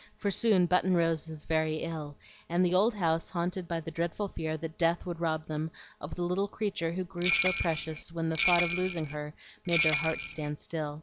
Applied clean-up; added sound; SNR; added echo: none; Bell; 1 dB; none.